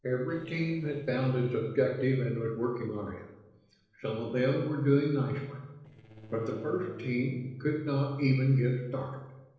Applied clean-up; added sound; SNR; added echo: neural separator model SepFormer DNS4.